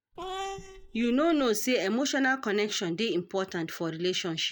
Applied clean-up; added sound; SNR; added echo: neural mask model DeepFilterNet 3.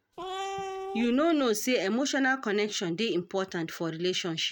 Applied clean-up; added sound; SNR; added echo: neural mask model RNNoise.